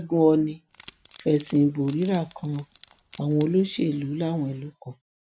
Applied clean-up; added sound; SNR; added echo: none; Wood; 18 dB; none.